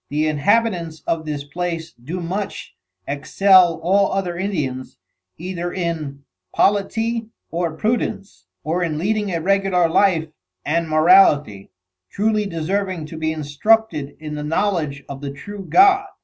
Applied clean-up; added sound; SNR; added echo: none; none; none; none.